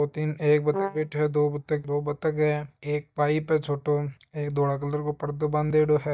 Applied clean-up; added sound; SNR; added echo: neural mask model DeepFilterNet 3.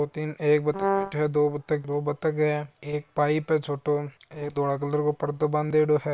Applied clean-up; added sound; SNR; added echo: neural separator model SepFormer WHAM!.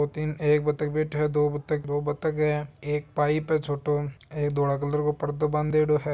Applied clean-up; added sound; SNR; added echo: none; none; none; none.